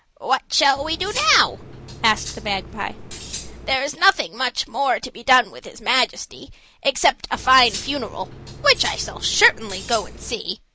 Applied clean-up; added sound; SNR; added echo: none; Cutlery, silverware; 13 dB; none.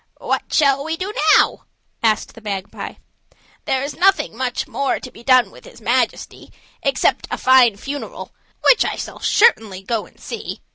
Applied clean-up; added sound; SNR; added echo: none; none; none; none.